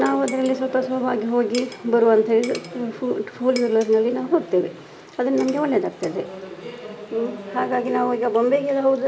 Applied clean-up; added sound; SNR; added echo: none; none; none; none.